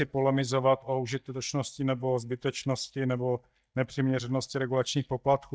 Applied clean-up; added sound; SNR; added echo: neural mask model DeepFilterNet 3.